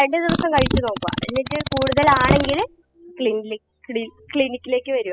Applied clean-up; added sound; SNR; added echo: classical method spectral subtraction.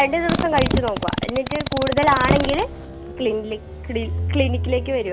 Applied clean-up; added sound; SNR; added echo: none; Motor vehicle (road) + Fart; 2 dB; none.